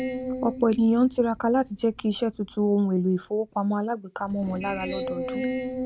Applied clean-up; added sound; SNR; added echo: none; Screech; 9 dB; none.